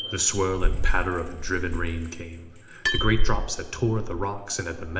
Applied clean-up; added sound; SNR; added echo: none; Bicycle bell; -2 dB; reverberation time 0.8 s.